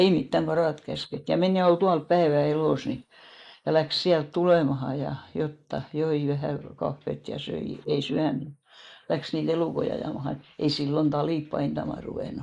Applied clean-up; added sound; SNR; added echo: neural mask model Resemble Enhance denoiser.